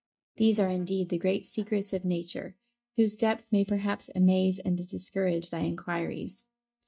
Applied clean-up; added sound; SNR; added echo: neural mask model DeepFilterNet 3.